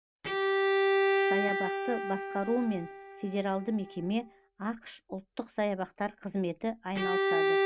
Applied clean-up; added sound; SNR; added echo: neural mask model RNNoise.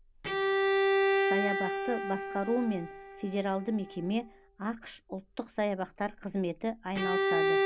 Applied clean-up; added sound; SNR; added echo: none; Bowed string instrument; -2 dB; none.